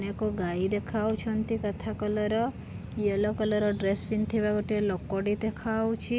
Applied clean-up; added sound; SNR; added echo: none; none; none; none.